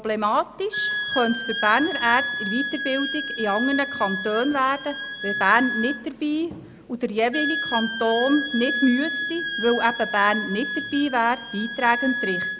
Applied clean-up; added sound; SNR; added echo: none; Wind instrument, woodwind instrument; 5 dB; none.